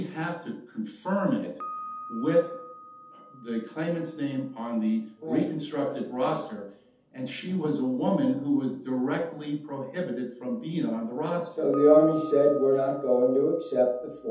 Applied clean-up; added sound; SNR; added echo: none; Piano; 19 dB; reverberation time 0.6 s.